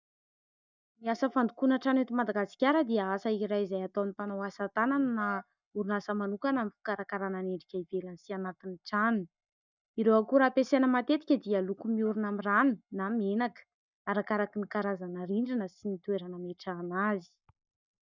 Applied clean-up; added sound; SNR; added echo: neural mask model DeepFilterNet 3.